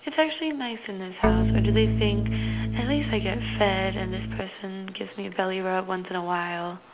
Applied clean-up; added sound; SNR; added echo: none; Organ; -4 dB; none.